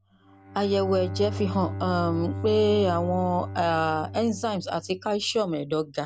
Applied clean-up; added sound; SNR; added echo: none; Bowed string instrument; 9 dB; none.